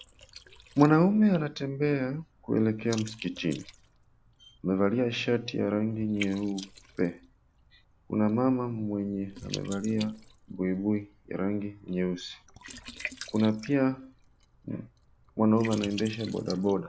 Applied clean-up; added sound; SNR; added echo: none; Liquid; 19 dB; none.